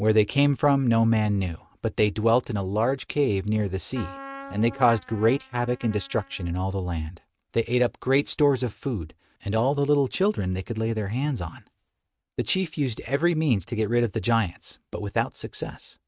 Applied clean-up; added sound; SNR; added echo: neural mask model RNNoise.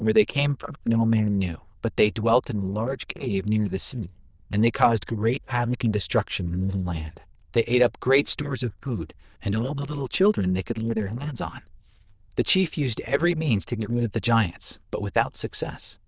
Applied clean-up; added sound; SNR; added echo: neural diffusion model UNIVERSE++.